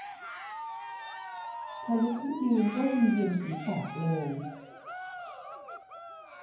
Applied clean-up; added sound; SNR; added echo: none; Cheering; 10 dB; reverberation time 0.9 s.